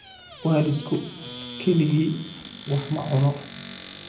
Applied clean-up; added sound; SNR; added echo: none; Squeak / Cupboard open or close; 10 dB; reverberation time 0.5 s.